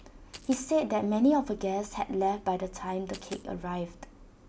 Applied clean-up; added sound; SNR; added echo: none; Coin (dropping); 18 dB; none.